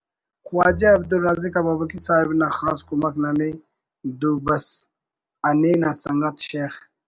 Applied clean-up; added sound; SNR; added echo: none; Bowed string instrument; 18 dB; none.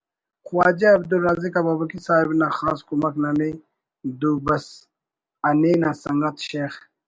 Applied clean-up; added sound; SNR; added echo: none; none; none; none.